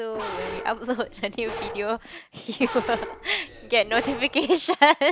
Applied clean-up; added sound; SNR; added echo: none; Bark; 11 dB; none.